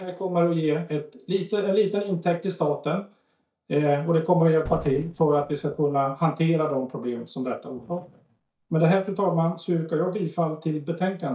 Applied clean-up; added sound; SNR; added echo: neural mask model DeepFilterNet 3.